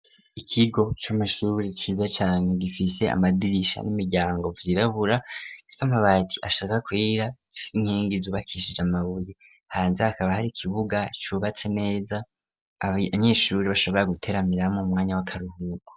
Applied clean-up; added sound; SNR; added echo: none; none; none; none.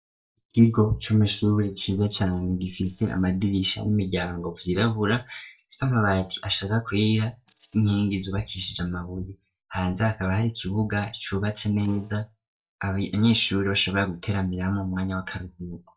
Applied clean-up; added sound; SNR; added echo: neural mask model DeepFilterNet 3.